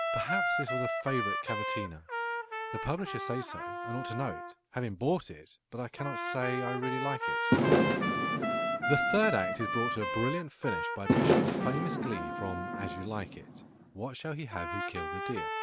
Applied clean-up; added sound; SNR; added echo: none; Fireworks + Trumpet; -3 dB; none.